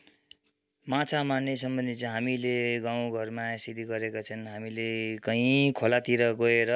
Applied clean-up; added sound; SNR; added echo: none; none; none; none.